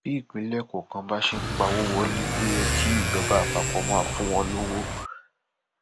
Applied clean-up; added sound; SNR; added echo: none; Motorcycle / Accelerating, revving, vroom; -1 dB; none.